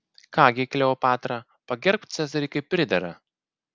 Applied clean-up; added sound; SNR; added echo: none; none; none; none.